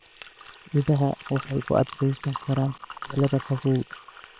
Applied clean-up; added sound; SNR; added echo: neural separator model SepFormer WHAM!.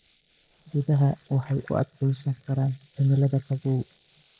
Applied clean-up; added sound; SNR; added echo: neural mask model Resemble Enhance denoiser.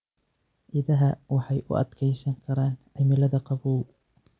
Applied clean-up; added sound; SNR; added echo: none; none; none; none.